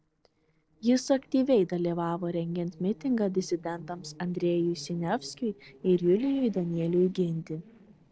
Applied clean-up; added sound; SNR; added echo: neural separator model SepFormer DNS4.